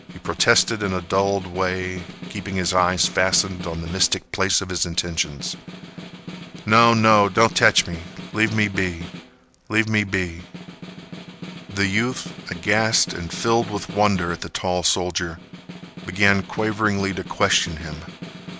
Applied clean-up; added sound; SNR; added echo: none; Snare drum; 14 dB; none.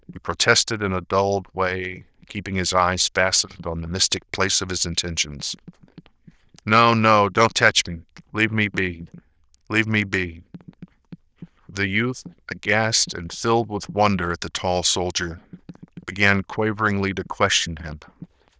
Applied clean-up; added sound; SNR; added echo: neural diffusion model UNIVERSE++.